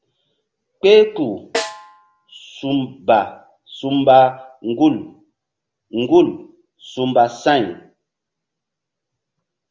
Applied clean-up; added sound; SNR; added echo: none; Snare drum; 12 dB; none.